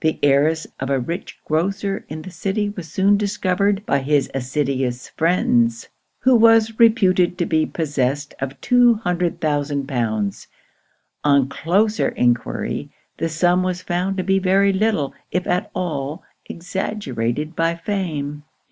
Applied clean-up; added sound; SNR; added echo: none; none; none; none.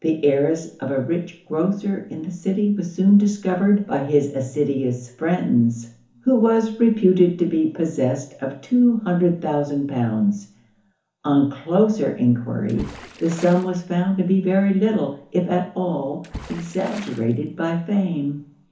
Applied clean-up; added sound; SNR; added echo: none; Water / Splash, splatter; 19 dB; reverberation time 0.7 s.